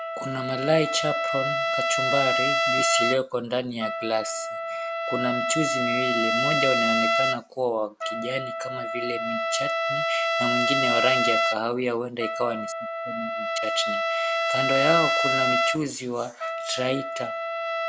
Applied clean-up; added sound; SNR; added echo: none; Trumpet; -3 dB; none.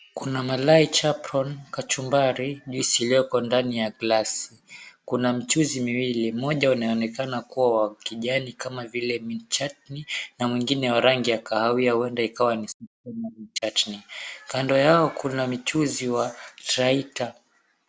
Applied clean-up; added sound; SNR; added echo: none; none; none; none.